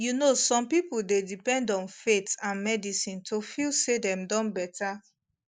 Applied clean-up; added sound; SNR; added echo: none; none; none; none.